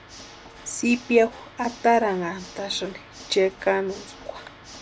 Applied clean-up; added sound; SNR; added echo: none; Water / Mechanisms; 18 dB; none.